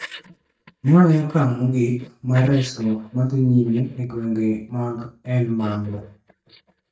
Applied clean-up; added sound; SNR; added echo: neural mask model DeepFilterNet 3.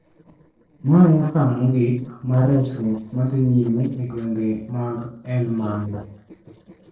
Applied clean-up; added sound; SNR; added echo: neural separator model SepFormer DNS4.